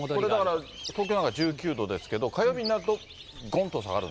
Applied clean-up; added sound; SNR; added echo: none; Bird; 15 dB; none.